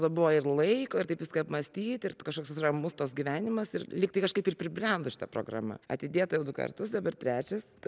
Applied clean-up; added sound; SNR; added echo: none; none; none; none.